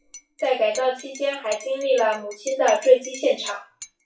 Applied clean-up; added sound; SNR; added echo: classical method WPE with log-MMSE.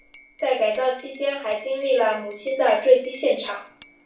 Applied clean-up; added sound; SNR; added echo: none; Cutlery, silverware / Dishes, pots, and pans / Chink, clink; 17 dB; reverberation time 0.4 s.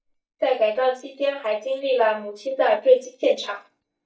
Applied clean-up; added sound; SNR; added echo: neural mask model DeepFilterNet 3.